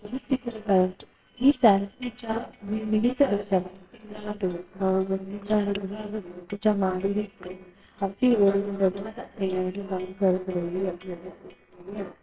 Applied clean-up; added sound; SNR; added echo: neural separator model SepFormer WHAMR!.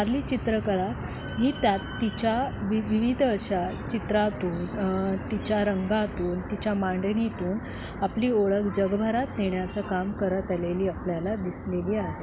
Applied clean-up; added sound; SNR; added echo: none; none; none; none.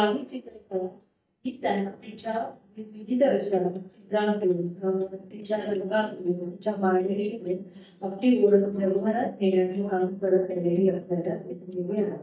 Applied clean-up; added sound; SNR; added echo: neural mask model DeepFilterNet 3.